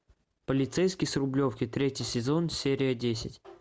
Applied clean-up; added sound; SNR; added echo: none; none; none; none.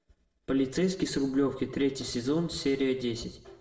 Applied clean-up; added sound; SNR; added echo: none; none; none; reverberation time 0.6 s.